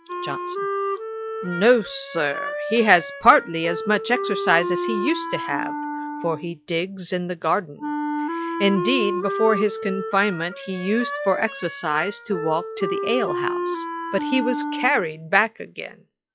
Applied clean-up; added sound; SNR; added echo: classical method log-MMSE.